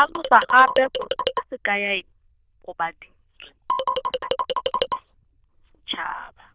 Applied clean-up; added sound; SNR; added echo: neural diffusion model UNIVERSE++.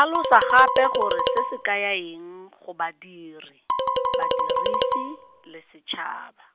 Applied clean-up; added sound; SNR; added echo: none; Marimba, xylophone; -1 dB; none.